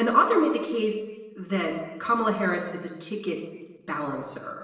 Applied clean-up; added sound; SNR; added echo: none; none; none; reverberation time 1.0 s.